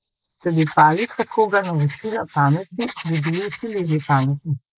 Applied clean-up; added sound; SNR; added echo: neural mask model Resemble Enhance denoiser.